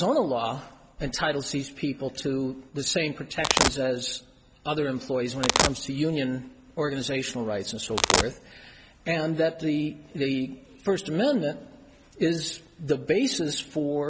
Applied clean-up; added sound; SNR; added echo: none; Domestic sounds, home sounds; -4 dB; none.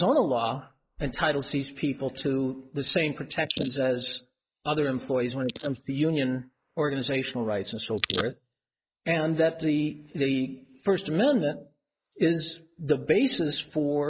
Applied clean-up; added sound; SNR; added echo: neural mask model Resemble Enhance denoiser.